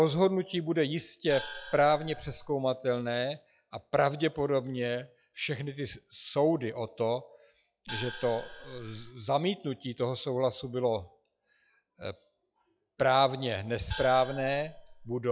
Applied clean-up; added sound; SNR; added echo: classical method log-MMSE.